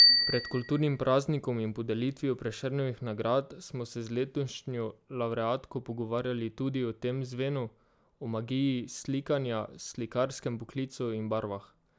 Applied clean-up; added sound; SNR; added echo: none; Bicycle bell; 3 dB; none.